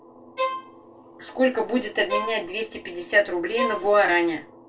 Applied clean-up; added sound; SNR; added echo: none; Bowed string instrument; 6 dB; reverberation time 0.2 s.